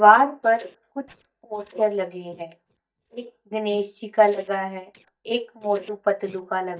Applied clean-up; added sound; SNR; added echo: neural mask model DeepFilterNet 3.